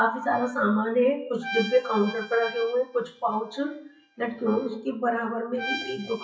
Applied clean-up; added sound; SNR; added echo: classical method WPE with log-MMSE.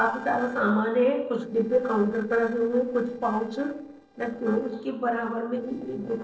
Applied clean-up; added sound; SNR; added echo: neural separator model SepFormer DNS4.